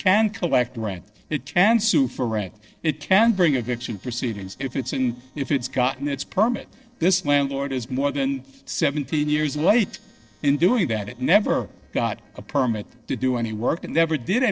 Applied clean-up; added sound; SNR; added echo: neural separator model SepFormer DNS4.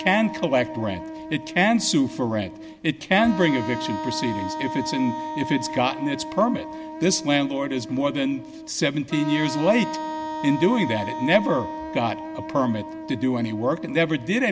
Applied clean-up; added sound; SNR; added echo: none; Wind instrument, woodwind instrument; 9 dB; none.